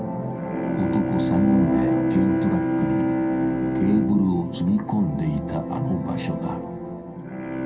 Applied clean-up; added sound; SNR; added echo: none; Bowed string instrument; 1 dB; reverberation time 0.3 s.